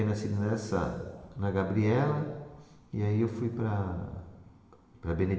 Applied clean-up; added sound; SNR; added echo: none; none; none; reverberation time 1.3 s.